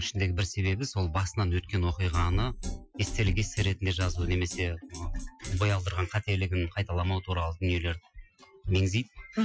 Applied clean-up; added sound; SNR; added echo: classical method Wiener filter.